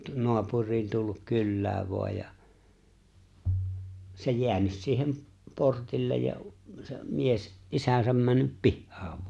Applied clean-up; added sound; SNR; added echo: none; none; none; none.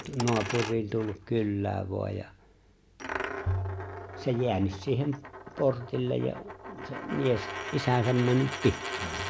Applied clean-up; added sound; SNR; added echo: none; Coin (dropping); 8 dB; none.